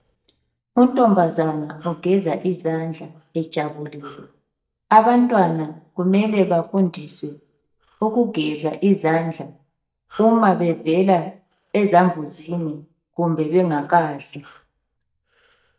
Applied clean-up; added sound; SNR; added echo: neural mask model DeepFilterNet 3.